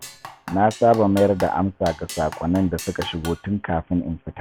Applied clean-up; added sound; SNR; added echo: none; Drum kit; 16 dB; none.